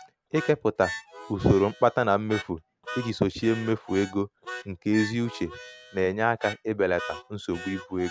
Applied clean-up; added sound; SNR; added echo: none; Harmonica; 14 dB; none.